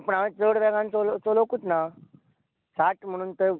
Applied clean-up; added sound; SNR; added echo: none; none; none; none.